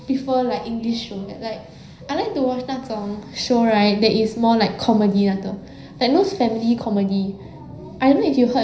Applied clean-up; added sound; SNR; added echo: none; none; none; reverberation time 0.5 s.